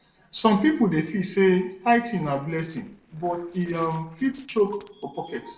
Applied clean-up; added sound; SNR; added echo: neural separator model SepFormer DNS4.